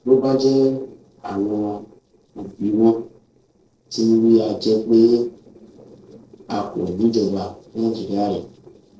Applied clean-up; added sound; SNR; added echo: neural separator model SepFormer DNS4.